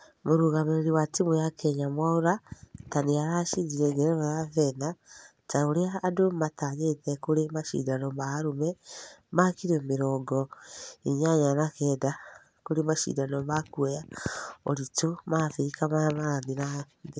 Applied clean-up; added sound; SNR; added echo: none; none; none; none.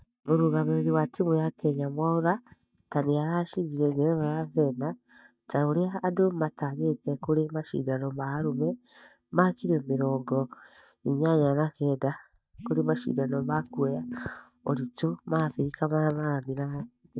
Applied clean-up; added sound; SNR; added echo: neural mask model DeepFilterNet 3.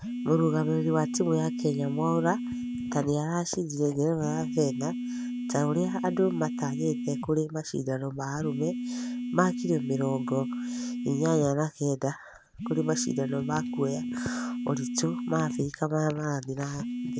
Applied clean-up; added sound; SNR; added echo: none; Telephone; 5 dB; none.